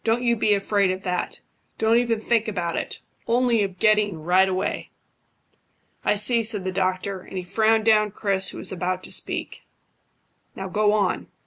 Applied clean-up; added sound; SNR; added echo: none; none; none; none.